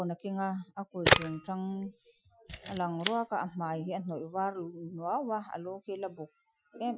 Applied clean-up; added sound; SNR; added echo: classical method Wiener filter.